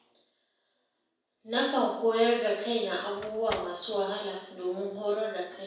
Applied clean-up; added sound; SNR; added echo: none; Slam; 15 dB; reverberation time 0.7 s.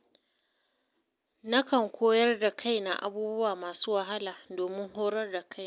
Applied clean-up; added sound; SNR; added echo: none; none; none; none.